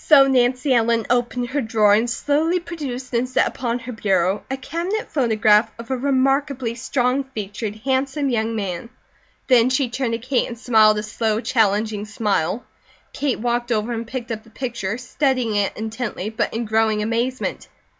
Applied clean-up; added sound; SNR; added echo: none; none; none; none.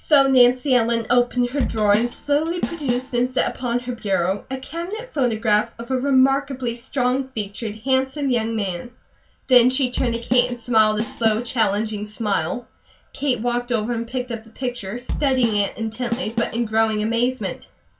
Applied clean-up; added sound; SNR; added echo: none; Drum / Drum kit; 7 dB; reverberation time 0.2 s.